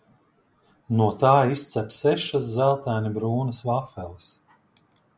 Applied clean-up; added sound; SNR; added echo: none; none; none; none.